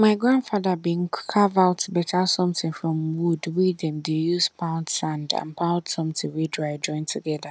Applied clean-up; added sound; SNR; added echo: none; none; none; none.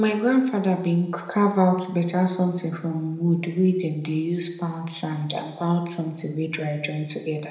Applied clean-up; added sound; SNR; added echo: none; none; none; reverberation time 0.8 s.